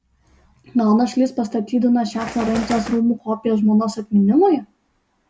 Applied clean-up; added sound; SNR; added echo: none; Bird; 11 dB; none.